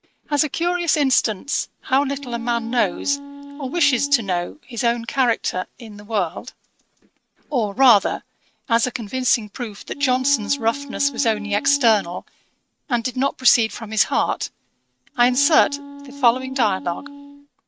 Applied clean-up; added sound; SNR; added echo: neural mask model RNNoise.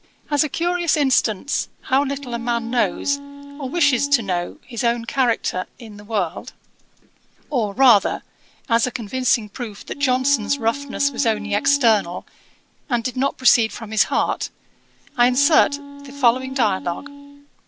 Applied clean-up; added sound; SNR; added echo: none; Wind instrument, woodwind instrument; 13 dB; none.